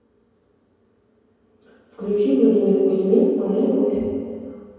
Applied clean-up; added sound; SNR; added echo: none; none; none; reverberation time 2.2 s.